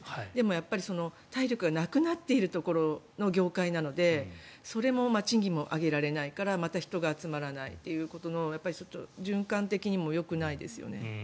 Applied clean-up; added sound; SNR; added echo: none; none; none; none.